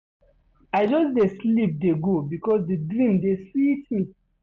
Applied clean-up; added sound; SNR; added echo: none; none; none; none.